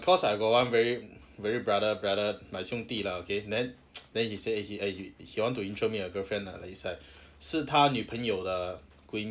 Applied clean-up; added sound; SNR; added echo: none; none; none; none.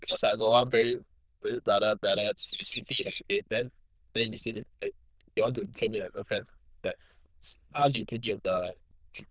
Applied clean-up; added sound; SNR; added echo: neural diffusion model UNIVERSE++.